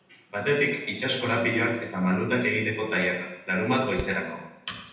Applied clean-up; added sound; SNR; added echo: none; Hammer; 9 dB; reverberation time 0.9 s.